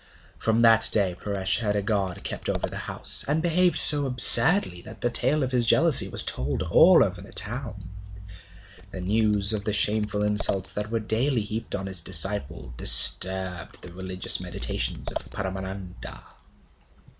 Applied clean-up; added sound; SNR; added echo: none; Scissors; 15 dB; none.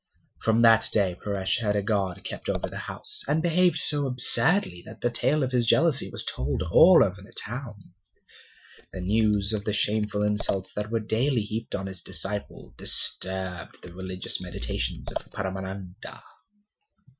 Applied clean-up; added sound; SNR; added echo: classical method Wiener filter.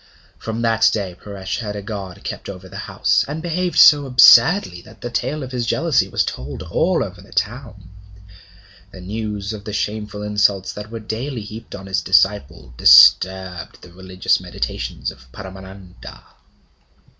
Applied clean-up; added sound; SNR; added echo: none; none; none; none.